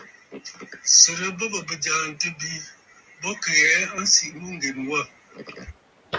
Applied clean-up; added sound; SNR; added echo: none; none; none; none.